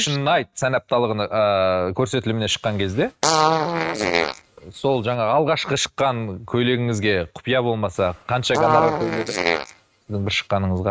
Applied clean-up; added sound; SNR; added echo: neural mask model RNNoise.